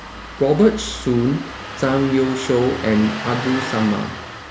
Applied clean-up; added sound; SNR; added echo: none; Engine starting; 10 dB; none.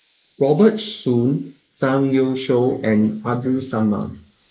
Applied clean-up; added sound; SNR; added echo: neural mask model Resemble Enhance denoiser.